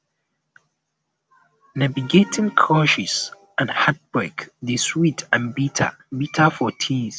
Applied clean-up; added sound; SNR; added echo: none; none; none; none.